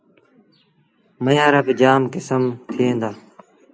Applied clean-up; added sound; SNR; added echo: none; none; none; none.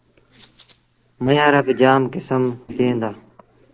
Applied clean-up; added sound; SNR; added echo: neural separator model SepFormer DNS4.